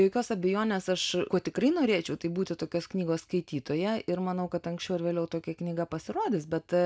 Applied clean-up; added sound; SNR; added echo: none; none; none; none.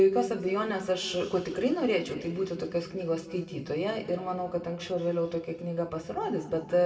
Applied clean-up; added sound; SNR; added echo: none; none; none; reverberation time 1.9 s.